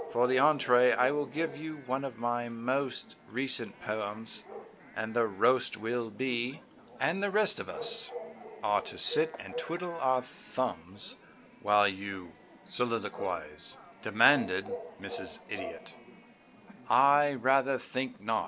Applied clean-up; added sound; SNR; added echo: none; Bark / Chatter / Chirp, tweet / Livestock, farm animals, working animals; 15 dB; none.